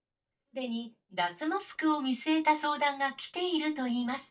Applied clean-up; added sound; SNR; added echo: neural mask model DeepFilterNet 3.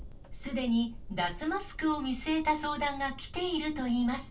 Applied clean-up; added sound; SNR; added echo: none; Fire; 14 dB; reverberation time 0.2 s.